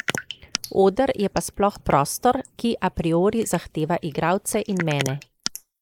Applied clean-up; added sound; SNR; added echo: neural mask model Resemble Enhance denoiser.